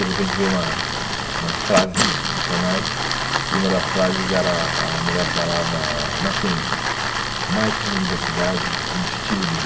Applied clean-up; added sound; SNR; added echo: none; Tools; -1 dB; reverberation time 2.0 s.